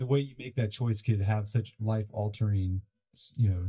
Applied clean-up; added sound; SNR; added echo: neural mask model DeepFilterNet 3.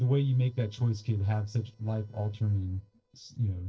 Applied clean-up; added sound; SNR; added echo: neural separator model SepFormer DNS4.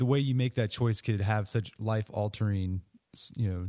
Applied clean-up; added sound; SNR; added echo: none; none; none; none.